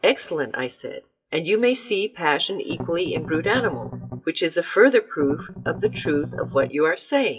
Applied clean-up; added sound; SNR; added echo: classical method WPE with log-MMSE.